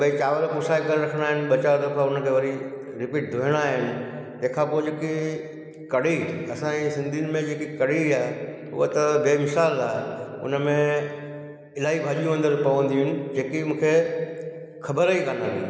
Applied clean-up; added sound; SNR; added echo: none; none; none; none.